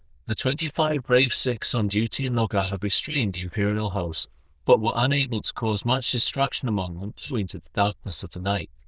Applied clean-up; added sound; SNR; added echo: neural diffusion model UNIVERSE++.